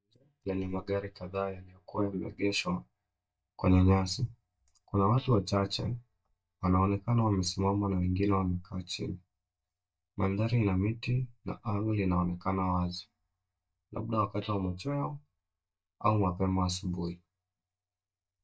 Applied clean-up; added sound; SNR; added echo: neural mask model DeepFilterNet 3.